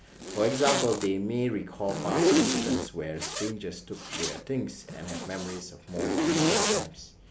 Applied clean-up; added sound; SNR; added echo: none; Zipper (clothing); -2 dB; none.